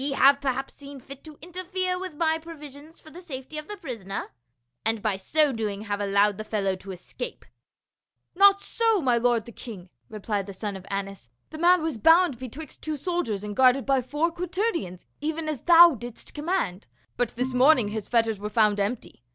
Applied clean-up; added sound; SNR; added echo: none; Organ; 9 dB; none.